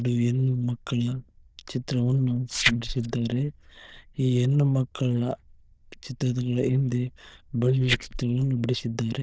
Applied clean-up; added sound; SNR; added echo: neural diffusion model UNIVERSE++.